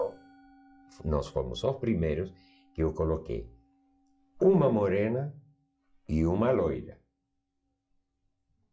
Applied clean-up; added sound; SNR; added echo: classical method log-MMSE.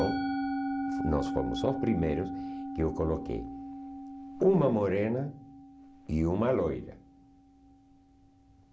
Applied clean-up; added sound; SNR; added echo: none; Musical instrument; 6 dB; none.